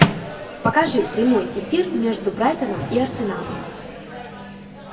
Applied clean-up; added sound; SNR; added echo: none; Microwave oven; 5 dB; reverberation time 1.0 s.